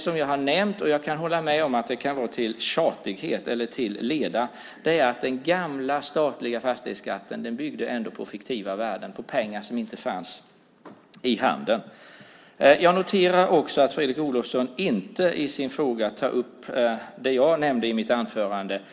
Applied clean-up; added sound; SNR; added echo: none; none; none; none.